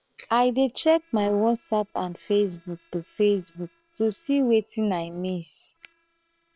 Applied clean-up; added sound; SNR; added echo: neural separator model SepFormer WHAM!.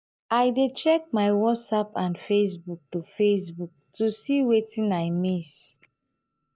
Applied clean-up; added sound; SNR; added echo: neural mask model DeepFilterNet 3.